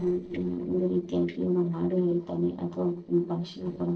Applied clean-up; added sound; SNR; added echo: neural separator model SepFormer DNS4.